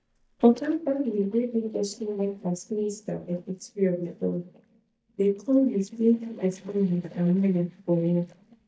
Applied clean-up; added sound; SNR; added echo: neural mask model DeepFilterNet 3.